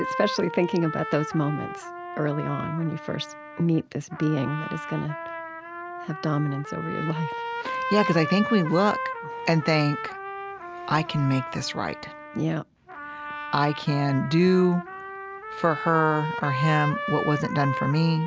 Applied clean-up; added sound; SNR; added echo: none; Trumpet; 8 dB; none.